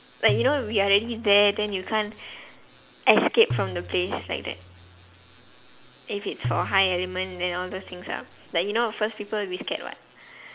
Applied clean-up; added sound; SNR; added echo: none; Tabla; 10 dB; none.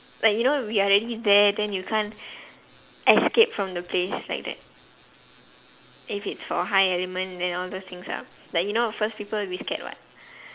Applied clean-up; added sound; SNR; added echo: none; none; none; none.